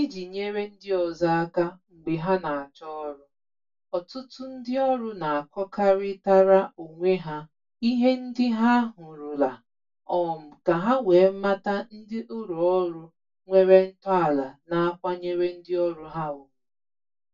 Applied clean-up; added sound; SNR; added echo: none; none; none; reverberation time 0.1 s.